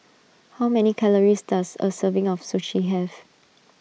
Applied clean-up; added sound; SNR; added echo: none; none; none; none.